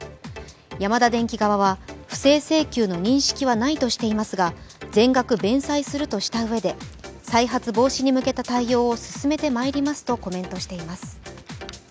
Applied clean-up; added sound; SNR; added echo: none; none; none; none.